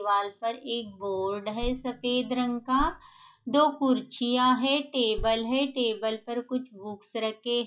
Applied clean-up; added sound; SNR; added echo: classical method log-MMSE.